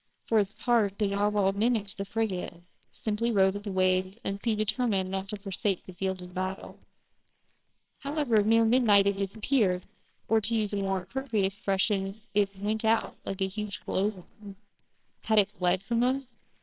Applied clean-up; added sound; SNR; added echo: neural separator model SepFormer WHAMR!.